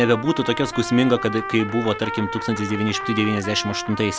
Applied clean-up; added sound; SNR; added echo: none; Trumpet; 9 dB; none.